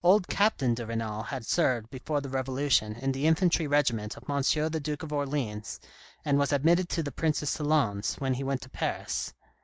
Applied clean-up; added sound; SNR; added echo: neural mask model Resemble Enhance denoiser.